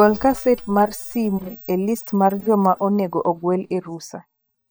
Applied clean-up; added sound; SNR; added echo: neural mask model DeepFilterNet 3.